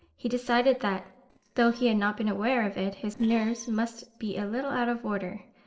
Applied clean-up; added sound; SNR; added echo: neural separator model SepFormer DNS4.